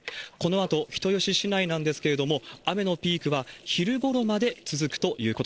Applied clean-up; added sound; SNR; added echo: neural separator model SepFormer DNS4.